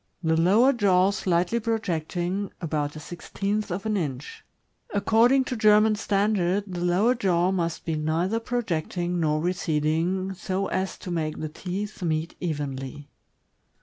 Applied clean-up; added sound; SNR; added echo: none; none; none; none.